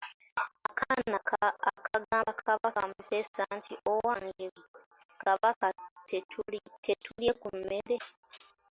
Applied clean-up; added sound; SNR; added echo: none; none; none; none.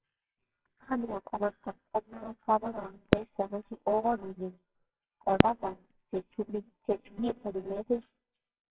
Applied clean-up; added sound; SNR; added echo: neural separator model SepFormer WHAMR!.